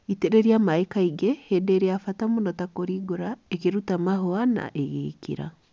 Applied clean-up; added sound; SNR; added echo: none; none; none; none.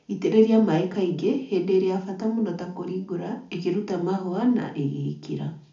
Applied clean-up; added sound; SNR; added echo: none; none; none; reverberation time 0.4 s.